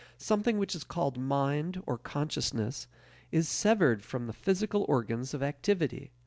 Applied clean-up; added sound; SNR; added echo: none; none; none; none.